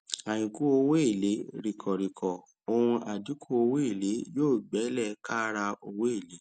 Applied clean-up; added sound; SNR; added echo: none; none; none; none.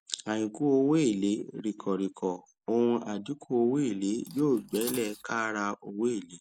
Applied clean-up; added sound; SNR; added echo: neural mask model Resemble Enhance denoiser.